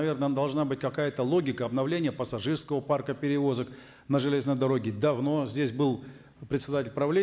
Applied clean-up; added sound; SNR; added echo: none; none; none; none.